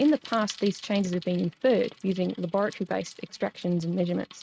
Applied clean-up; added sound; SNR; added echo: neural mask model RNNoise.